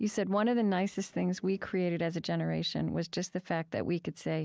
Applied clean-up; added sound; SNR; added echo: none; none; none; none.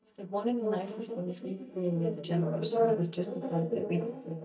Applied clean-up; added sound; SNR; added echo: neural mask model DeepFilterNet 3.